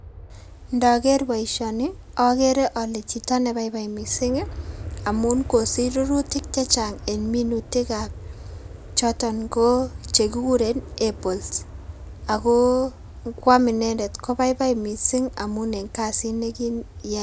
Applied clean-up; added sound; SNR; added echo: none; Aircraft; 14 dB; none.